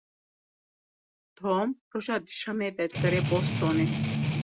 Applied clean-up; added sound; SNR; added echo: none; Strum; -4 dB; none.